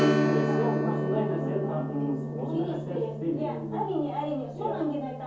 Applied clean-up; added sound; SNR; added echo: none; Strum; 0 dB; reverberation time 0.6 s.